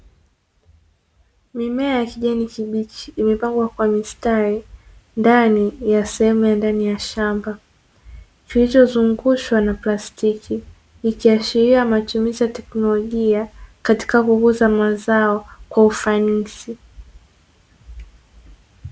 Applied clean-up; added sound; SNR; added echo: none; none; none; none.